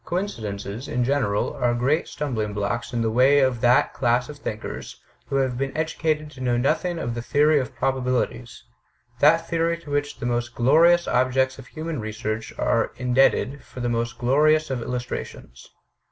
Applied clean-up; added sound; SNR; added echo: none; none; none; none.